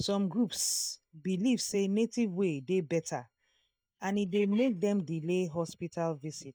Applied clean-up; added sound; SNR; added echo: neural mask model DeepFilterNet 3.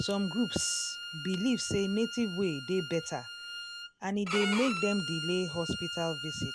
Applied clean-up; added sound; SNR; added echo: none; Bowed string instrument; 7 dB; none.